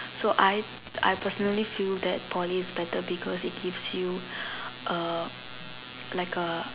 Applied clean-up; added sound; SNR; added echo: none; none; none; none.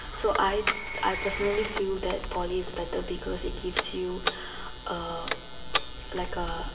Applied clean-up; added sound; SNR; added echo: none; Telephone; 4 dB; reverberation time 1.6 s.